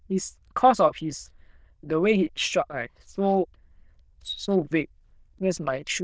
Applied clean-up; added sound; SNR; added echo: neural diffusion model UNIVERSE++.